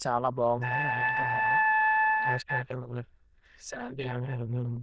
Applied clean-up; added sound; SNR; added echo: neural diffusion model UNIVERSE++.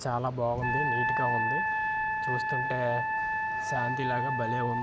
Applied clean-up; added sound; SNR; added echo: none; Wind instrument, woodwind instrument; -3 dB; none.